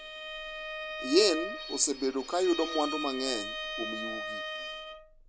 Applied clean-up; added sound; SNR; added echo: none; Bowed string instrument; 6 dB; none.